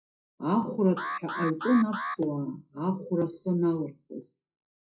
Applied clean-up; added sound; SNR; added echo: classical method WPE with log-MMSE.